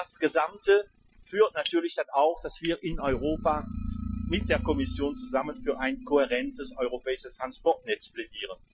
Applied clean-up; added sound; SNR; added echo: classical method Wiener filter.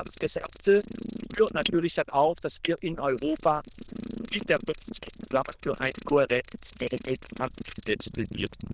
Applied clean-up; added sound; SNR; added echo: neural diffusion model UNIVERSE++.